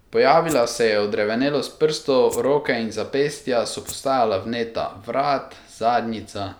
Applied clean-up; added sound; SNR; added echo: none; Rattle (instrument); 18 dB; none.